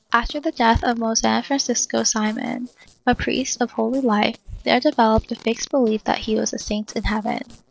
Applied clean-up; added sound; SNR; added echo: neural separator model SepFormer DNS4.